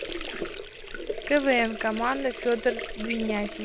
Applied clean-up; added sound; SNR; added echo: none; Sink (filling or washing) / Water; 7 dB; none.